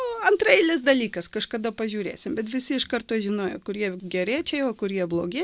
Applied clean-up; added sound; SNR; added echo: none; none; none; none.